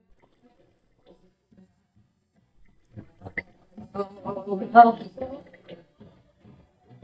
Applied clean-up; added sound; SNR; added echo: neural mask model DeepFilterNet 3.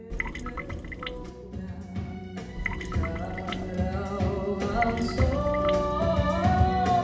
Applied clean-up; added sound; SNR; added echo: none; Trickle, dribble / Water tap, faucet; 8 dB; reverberation time 0.8 s.